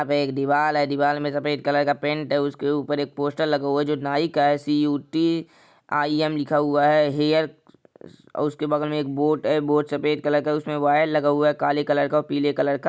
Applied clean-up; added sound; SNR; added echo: none; none; none; none.